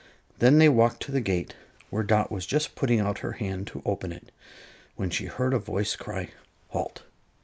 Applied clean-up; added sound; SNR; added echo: none; none; none; none.